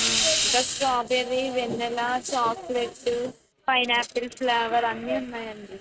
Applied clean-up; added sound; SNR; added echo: neural mask model RNNoise.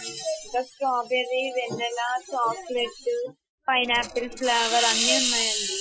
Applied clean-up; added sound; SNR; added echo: classical method Wiener filter.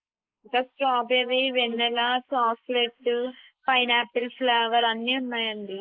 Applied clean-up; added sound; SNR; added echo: neural mask model Resemble Enhance denoiser.